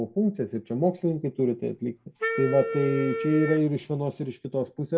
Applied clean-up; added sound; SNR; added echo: none; Wind instrument, woodwind instrument; 6 dB; reverberation time 0.2 s.